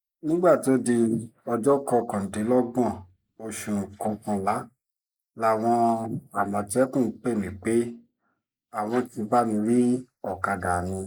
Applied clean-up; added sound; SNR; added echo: neural mask model Resemble Enhance denoiser.